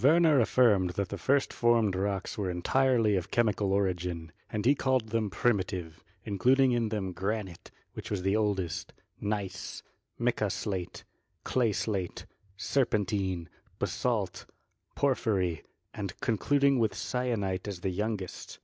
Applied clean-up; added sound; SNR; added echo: none; none; none; none.